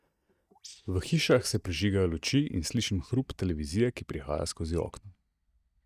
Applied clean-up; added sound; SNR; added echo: neural mask model DeepFilterNet 3.